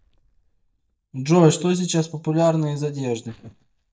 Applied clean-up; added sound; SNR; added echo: neural mask model DeepFilterNet 3.